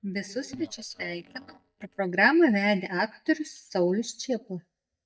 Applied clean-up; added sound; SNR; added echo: neural mask model DeepFilterNet 3.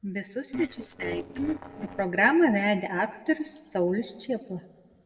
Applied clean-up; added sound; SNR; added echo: neural separator model SepFormer DNS4.